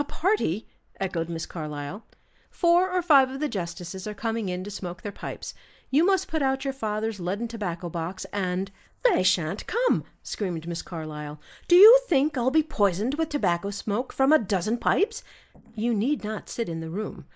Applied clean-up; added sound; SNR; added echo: neural mask model Resemble Enhance denoiser.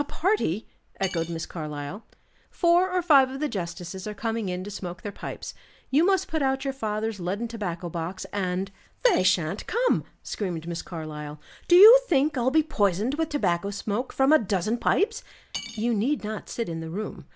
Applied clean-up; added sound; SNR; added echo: none; Cutlery, silverware / Dishes, pots, and pans; 16 dB; none.